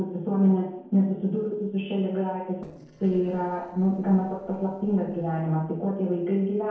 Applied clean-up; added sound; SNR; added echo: neural separator model SepFormer DNS4.